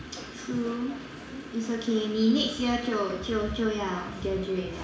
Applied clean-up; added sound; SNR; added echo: none; Train; 15 dB; reverberation time 0.7 s.